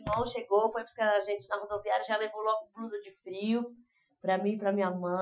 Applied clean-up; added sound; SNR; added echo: classical method Wiener filter.